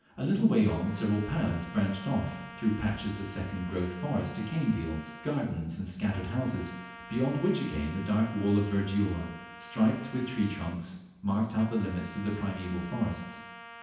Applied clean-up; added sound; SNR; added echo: none; Trumpet; 17 dB; reverberation time 0.9 s.